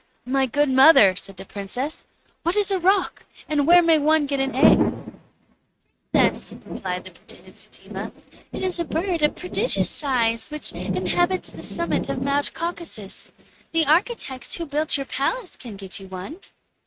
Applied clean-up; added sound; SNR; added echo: neural mask model RNNoise.